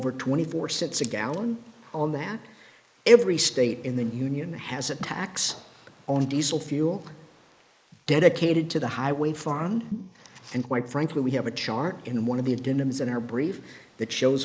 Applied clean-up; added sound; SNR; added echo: neural mask model Resemble Enhance denoiser.